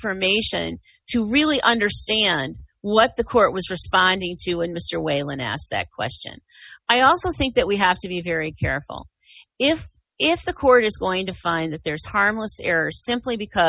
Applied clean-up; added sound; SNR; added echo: none; none; none; none.